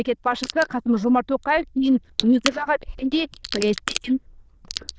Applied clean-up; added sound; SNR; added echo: neural diffusion model UNIVERSE++.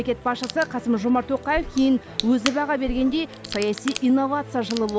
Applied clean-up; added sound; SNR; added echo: none; Crack / Crackle + Burping, eructation; 13 dB; none.